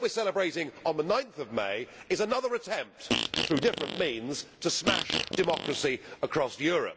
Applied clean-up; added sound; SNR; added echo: none; Fart; 2 dB; none.